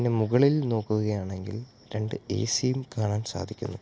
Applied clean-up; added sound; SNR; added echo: none; none; none; none.